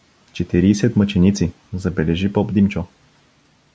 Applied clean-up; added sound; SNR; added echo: none; none; none; none.